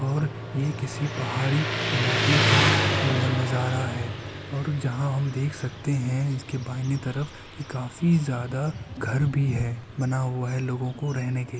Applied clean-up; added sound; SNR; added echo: none; Motorcycle; 3 dB; none.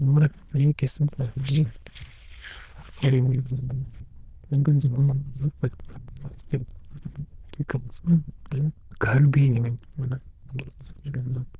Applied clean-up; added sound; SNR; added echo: neural diffusion model UNIVERSE++.